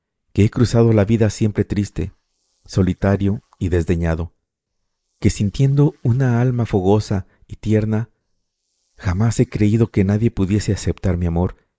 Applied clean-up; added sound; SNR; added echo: neural mask model Resemble Enhance denoiser.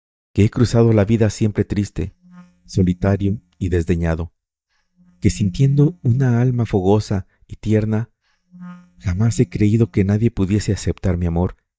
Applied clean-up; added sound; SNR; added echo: neural mask model DeepFilterNet 3.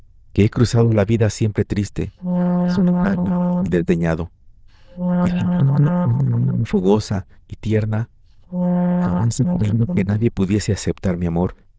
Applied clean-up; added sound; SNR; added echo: neural diffusion model UNIVERSE++.